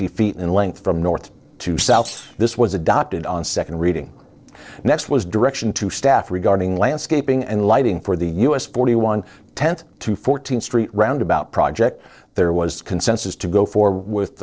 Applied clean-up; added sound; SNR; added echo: neural separator model SepFormer DNS4.